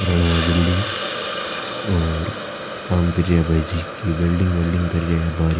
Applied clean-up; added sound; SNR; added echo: none; Hiss; 8 dB; none.